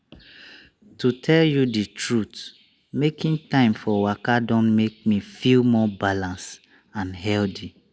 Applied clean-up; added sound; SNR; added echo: none; none; none; none.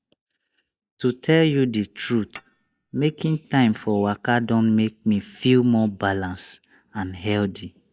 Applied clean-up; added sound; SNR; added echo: neural mask model DeepFilterNet 3.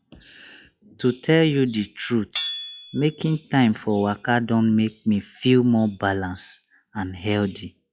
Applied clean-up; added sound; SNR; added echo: classical method log-MMSE.